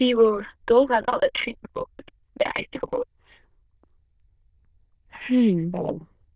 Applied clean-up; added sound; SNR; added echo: neural diffusion model UNIVERSE++.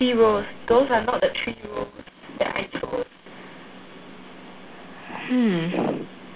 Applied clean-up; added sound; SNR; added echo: none; none; none; none.